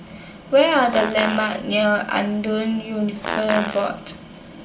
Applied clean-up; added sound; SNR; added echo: none; Fart; 10 dB; reverberation time 0.3 s.